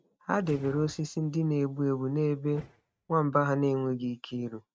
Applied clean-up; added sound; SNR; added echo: neural mask model RNNoise.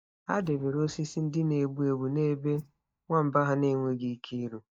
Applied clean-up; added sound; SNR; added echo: neural mask model DeepFilterNet 3.